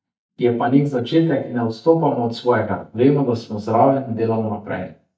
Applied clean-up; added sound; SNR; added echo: neural mask model DeepFilterNet 3.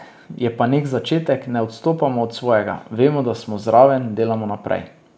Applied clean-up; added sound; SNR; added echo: none; none; none; none.